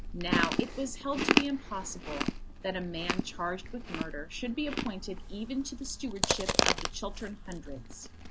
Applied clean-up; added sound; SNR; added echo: none; Chewing, mastication; -3 dB; none.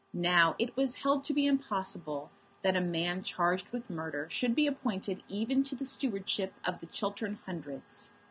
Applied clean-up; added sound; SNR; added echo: none; none; none; none.